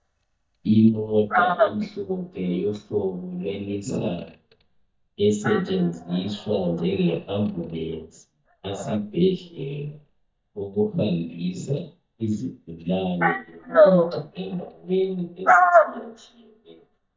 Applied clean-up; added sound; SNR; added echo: neural mask model DeepFilterNet 3.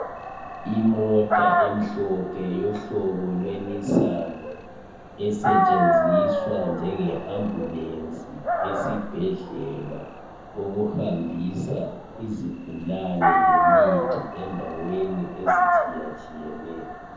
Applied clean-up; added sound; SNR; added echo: none; Dog; -2 dB; reverberation time 0.7 s.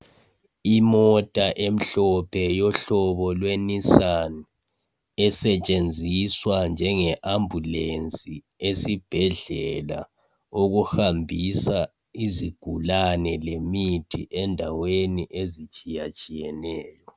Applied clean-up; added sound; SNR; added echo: none; none; none; none.